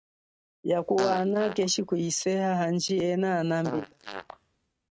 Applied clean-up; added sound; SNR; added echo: neural mask model RNNoise.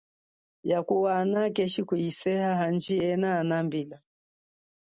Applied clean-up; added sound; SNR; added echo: none; none; none; none.